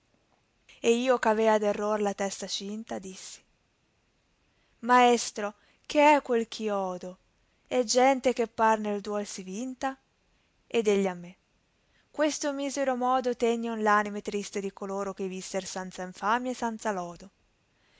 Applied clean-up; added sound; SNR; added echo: none; none; none; none.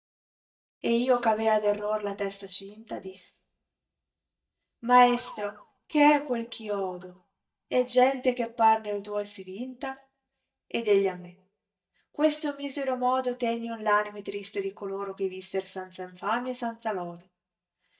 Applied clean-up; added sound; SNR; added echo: neural mask model DeepFilterNet 3.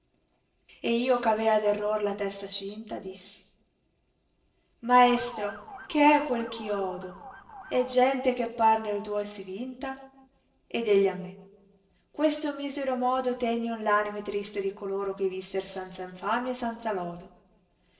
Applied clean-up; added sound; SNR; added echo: neural separator model SepFormer DNS4.